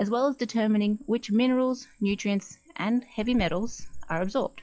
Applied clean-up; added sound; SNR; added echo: classical method log-MMSE.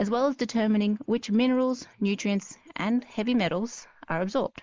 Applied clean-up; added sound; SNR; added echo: neural mask model Resemble Enhance denoiser.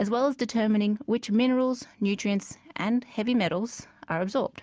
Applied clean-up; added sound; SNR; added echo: none; none; none; none.